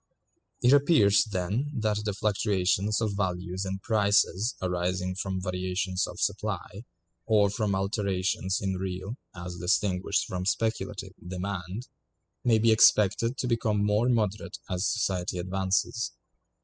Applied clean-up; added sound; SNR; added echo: classical method spectral subtraction.